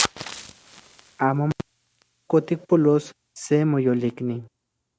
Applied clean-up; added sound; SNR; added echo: none; Fire; 12 dB; none.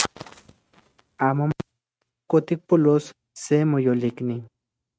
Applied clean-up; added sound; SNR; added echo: neural mask model RNNoise.